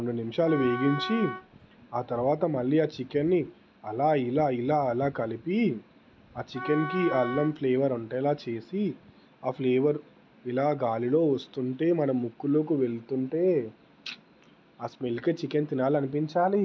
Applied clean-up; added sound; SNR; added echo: none; Wind instrument, woodwind instrument; 10 dB; none.